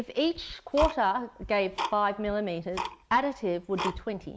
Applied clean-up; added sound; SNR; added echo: none; Tick-tock; 9 dB; none.